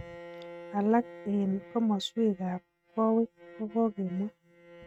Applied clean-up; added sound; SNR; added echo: neural mask model RNNoise.